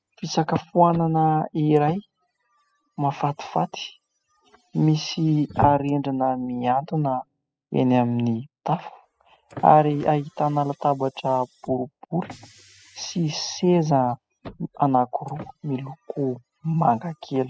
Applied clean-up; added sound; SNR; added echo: classical method spectral subtraction.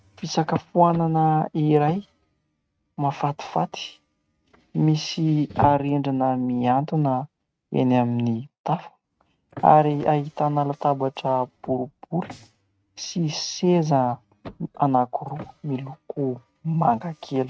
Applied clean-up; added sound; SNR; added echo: neural mask model RNNoise.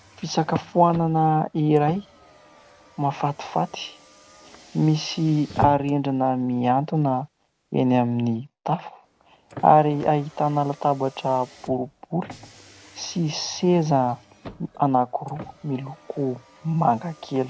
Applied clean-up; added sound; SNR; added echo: none; Car; 19 dB; none.